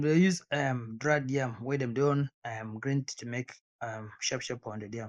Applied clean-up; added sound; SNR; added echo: neural mask model Resemble Enhance denoiser.